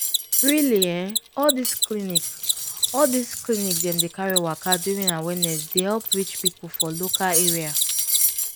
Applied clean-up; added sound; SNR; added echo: none; Cutlery, silverware + Mechanisms; 0 dB; none.